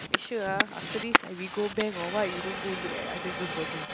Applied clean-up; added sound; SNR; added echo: none; Fire; -3 dB; none.